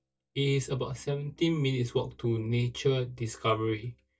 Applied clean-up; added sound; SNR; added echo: neural mask model DeepFilterNet 3.